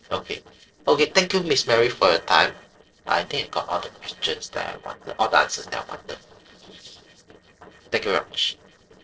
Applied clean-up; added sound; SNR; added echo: neural separator model SepFormer DNS4.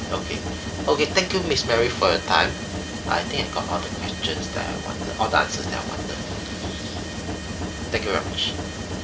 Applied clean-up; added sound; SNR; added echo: none; Mechanisms; 4 dB; none.